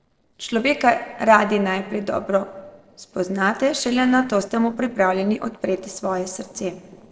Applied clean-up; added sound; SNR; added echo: neural separator model SepFormer DNS4.